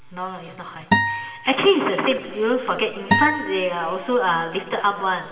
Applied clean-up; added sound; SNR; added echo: none; Acoustic guitar; 3 dB; reverberation time 2.3 s.